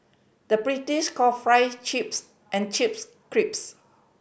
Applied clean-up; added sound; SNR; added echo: none; none; none; none.